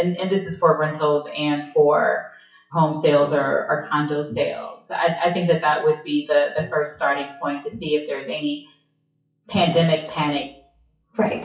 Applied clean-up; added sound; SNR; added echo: classical method WPE with log-MMSE.